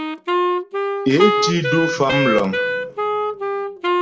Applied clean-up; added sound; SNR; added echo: none; Wind instrument, woodwind instrument; -1 dB; reverberation time 1.3 s.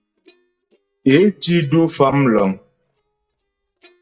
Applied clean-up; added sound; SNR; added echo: neural mask model DeepFilterNet 3.